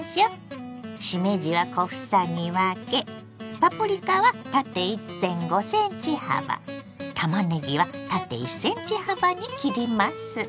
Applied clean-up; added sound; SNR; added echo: none; none; none; none.